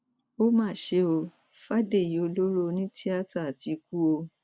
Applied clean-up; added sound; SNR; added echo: none; none; none; none.